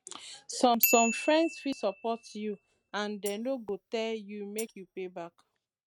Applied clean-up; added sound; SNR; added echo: neural mask model RNNoise.